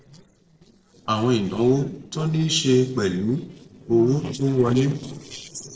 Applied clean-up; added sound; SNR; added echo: neural separator model SepFormer DNS4.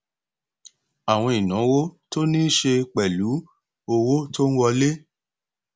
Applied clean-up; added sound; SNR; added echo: none; none; none; none.